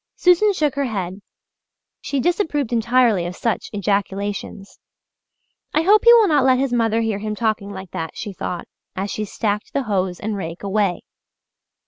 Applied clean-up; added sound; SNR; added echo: none; none; none; none.